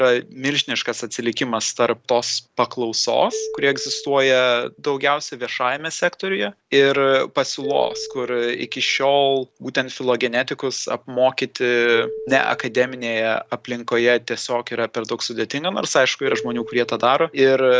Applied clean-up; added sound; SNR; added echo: none; Marimba, xylophone; 17 dB; none.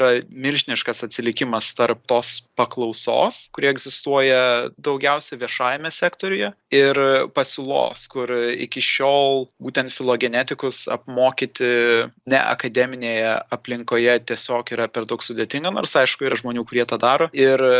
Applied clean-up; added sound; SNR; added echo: neural mask model Resemble Enhance denoiser.